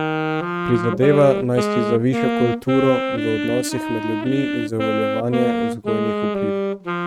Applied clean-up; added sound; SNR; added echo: neural mask model RNNoise.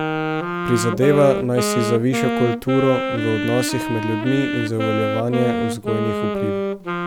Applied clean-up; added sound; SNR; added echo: none; Wind instrument, woodwind instrument; 2 dB; none.